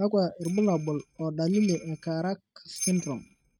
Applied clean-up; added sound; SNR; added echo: neural mask model RNNoise.